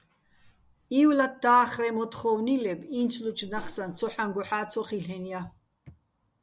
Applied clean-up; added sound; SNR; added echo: none; none; none; none.